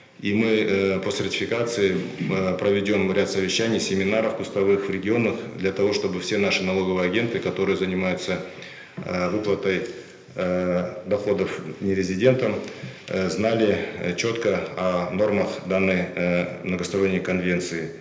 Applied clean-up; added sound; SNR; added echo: none; none; none; reverberation time 1.4 s.